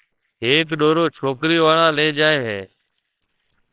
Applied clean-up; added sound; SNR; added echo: neural separator model SepFormer WHAMR!.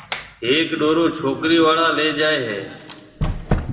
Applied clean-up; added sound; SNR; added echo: none; Squeak; 9 dB; reverberation time 1.9 s.